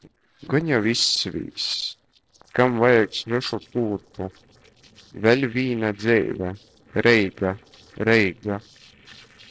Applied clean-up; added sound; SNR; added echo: neural separator model SepFormer DNS4.